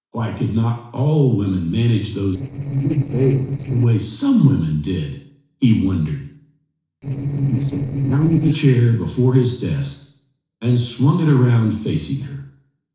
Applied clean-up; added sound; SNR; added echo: neural separator model SepFormer DNS4.